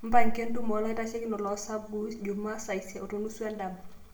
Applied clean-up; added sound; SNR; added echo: none; none; none; reverberation time 0.5 s.